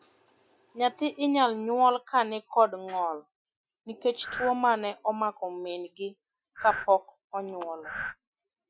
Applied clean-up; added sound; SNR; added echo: classical method Wiener filter.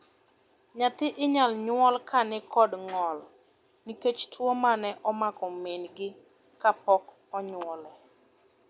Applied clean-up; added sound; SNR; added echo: none; none; none; none.